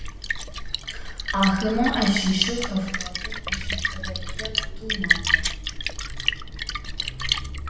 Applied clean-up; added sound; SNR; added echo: none; Splash, splatter; -1 dB; reverberation time 0.9 s.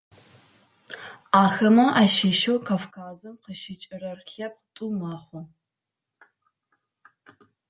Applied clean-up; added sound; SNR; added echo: none; none; none; none.